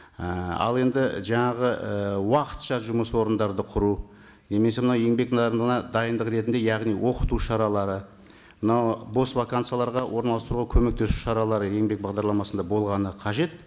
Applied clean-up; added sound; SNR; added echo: none; none; none; none.